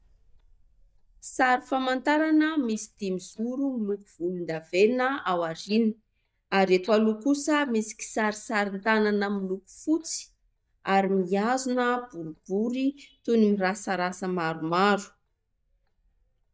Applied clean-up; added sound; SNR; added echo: neural mask model DeepFilterNet 3.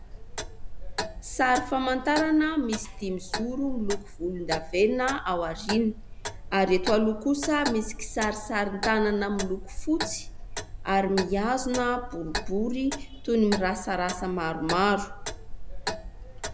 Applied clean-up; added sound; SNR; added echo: none; Clock; 7 dB; none.